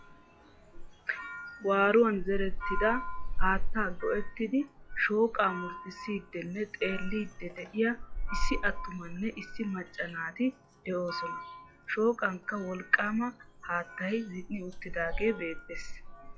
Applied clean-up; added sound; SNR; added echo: classical method log-MMSE.